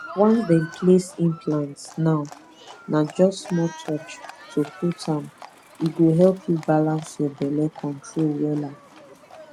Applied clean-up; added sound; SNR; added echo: none; Livestock, farm animals, working animals; 20 dB; none.